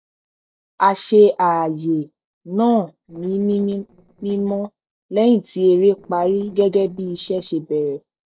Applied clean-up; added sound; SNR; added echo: neural separator model SepFormer DNS4.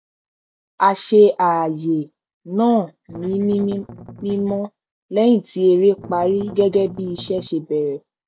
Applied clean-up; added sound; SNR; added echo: none; Strum; 17 dB; none.